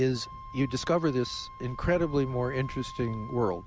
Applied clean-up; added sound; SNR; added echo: none; Wind instrument, woodwind instrument; 16 dB; none.